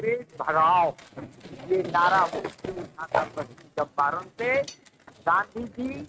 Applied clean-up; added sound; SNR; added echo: neural mask model RNNoise.